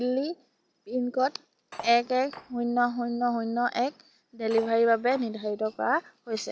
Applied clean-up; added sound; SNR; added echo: none; Cutlery, silverware; 18 dB; none.